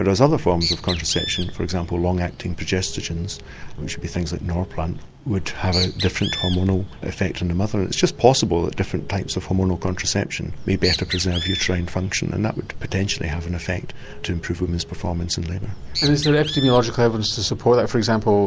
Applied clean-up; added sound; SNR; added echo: none; Bird; 10 dB; none.